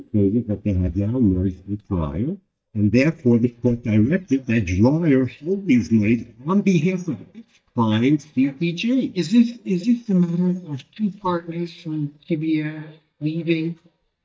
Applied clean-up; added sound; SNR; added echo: neural mask model DeepFilterNet 3.